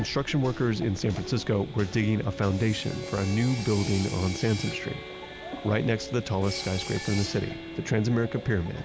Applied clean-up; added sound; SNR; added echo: none; Sawing; 15 dB; none.